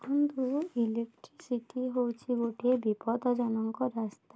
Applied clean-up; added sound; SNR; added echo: none; none; none; none.